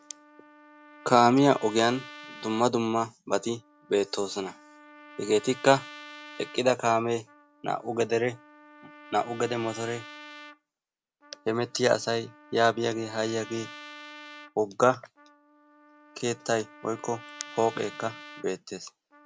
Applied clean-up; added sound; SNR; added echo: none; Trumpet; 19 dB; none.